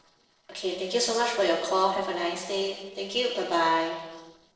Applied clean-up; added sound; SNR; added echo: neural separator model SepFormer DNS4.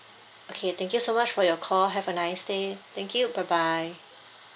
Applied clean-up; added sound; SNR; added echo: none; none; none; none.